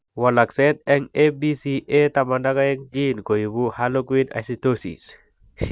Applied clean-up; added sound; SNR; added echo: none; none; none; none.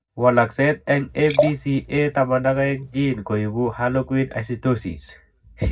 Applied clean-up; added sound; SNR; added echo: none; Liquid; 6 dB; reverberation time 0.4 s.